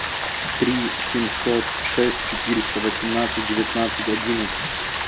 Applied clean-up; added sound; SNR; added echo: none; Rain; -1 dB; none.